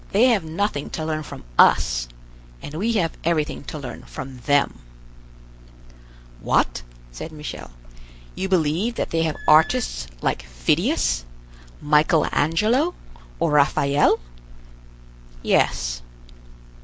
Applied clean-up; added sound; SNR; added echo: none; Squeak / Screech; 19 dB; none.